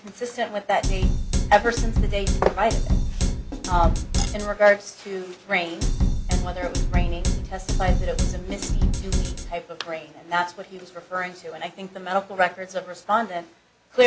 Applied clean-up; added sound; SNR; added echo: none; Drum kit; -4 dB; none.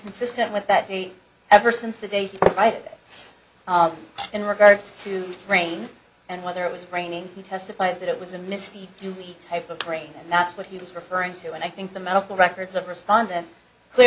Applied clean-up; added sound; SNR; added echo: none; none; none; none.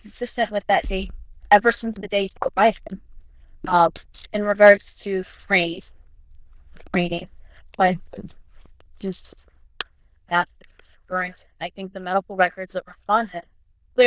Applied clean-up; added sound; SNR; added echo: neural diffusion model UNIVERSE++.